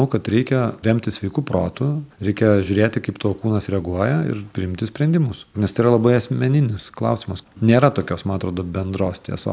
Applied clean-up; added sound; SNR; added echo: none; none; none; none.